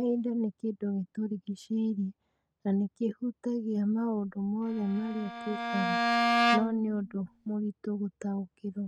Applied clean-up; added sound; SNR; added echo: none; Bowed string instrument; -1 dB; none.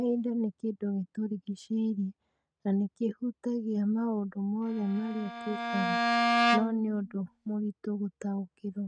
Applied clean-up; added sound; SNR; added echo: neural mask model RNNoise.